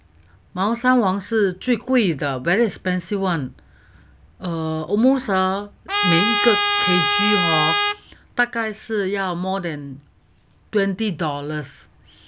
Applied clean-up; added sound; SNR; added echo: none; Trumpet; -3 dB; none.